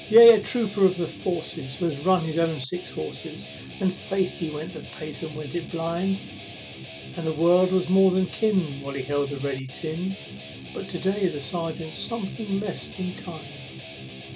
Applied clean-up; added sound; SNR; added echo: none; Guitar; 14 dB; none.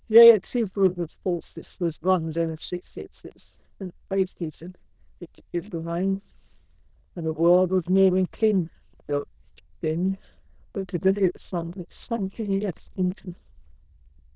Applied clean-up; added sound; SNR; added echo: neural diffusion model UNIVERSE++.